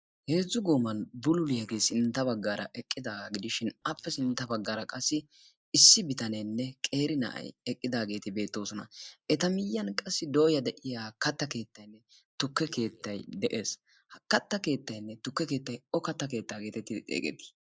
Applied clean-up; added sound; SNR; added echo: neural mask model Resemble Enhance denoiser.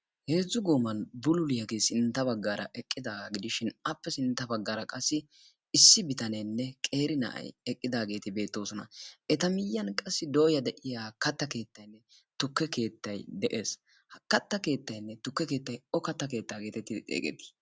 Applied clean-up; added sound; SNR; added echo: none; none; none; none.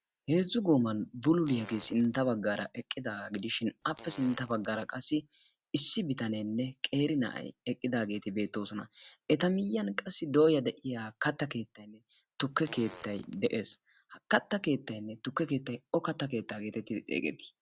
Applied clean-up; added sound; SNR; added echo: none; Fart; 20 dB; none.